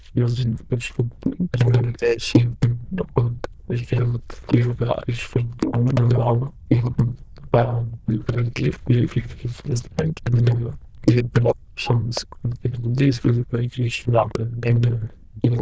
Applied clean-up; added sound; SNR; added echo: neural diffusion model UNIVERSE++.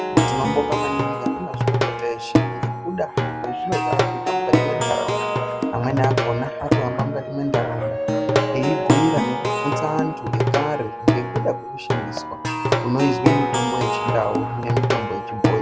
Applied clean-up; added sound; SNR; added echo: none; Plucked string instrument; -4 dB; none.